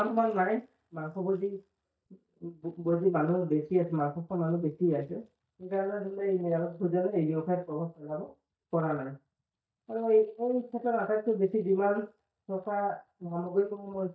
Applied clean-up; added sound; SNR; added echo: neural mask model DeepFilterNet 3.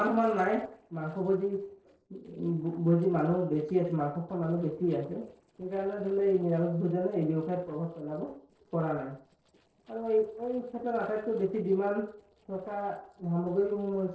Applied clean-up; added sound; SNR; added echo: neural separator model SepFormer DNS4.